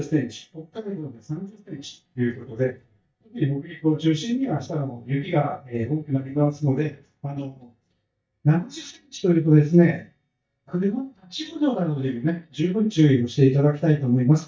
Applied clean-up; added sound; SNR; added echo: neural mask model DeepFilterNet 3.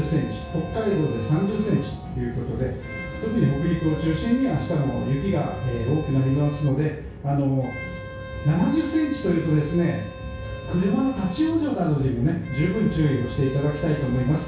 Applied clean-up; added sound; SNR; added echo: none; Bowed string instrument; 16 dB; reverberation time 0.6 s.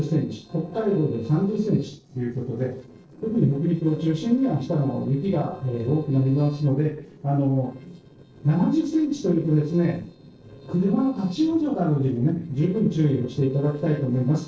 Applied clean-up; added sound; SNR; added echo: neural separator model SepFormer DNS4.